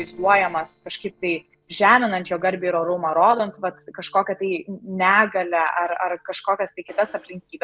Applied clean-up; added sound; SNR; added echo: neural separator model SepFormer DNS4.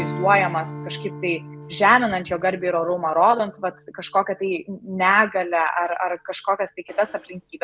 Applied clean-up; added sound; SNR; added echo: none; Strum; 15 dB; none.